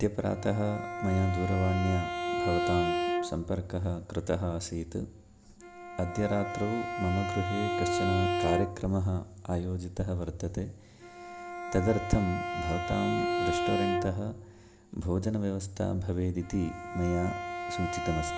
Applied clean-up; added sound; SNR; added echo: none; Bowed string instrument; 3 dB; none.